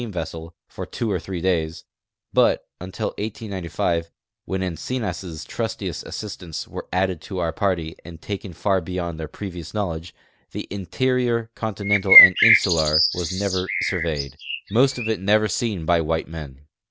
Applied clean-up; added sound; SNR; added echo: none; Bird; -4 dB; none.